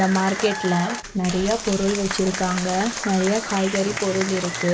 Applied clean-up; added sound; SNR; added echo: none; Applause; 7 dB; none.